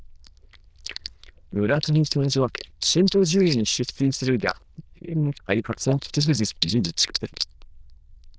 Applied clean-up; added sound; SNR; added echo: neural diffusion model UNIVERSE++.